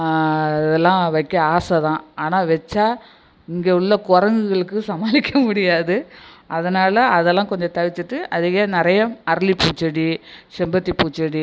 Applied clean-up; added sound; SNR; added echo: none; none; none; none.